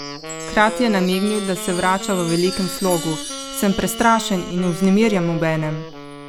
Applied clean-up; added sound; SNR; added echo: none; Wind instrument, woodwind instrument + Chime; 10 dB; none.